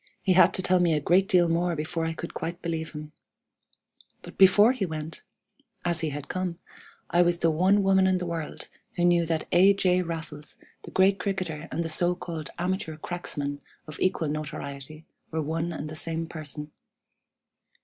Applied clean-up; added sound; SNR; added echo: none; none; none; none.